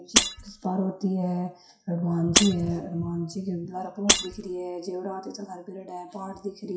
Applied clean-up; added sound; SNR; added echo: classical method WPE with log-MMSE.